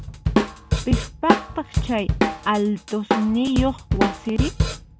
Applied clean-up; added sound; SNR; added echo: none; Drum kit; -1 dB; none.